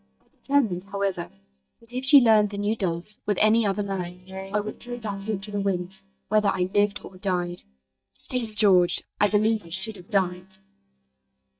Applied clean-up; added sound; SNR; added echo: neural mask model DeepFilterNet 3.